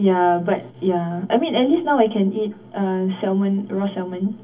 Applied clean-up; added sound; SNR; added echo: none; none; none; reverberation time 0.3 s.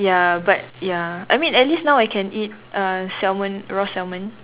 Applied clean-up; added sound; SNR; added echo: none; none; none; none.